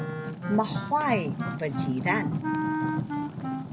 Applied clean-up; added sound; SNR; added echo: none; Wind instrument, woodwind instrument + Fire; 0 dB; none.